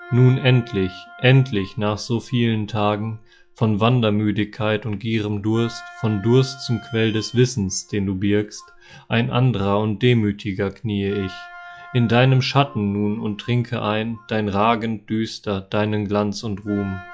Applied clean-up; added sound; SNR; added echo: classical method log-MMSE.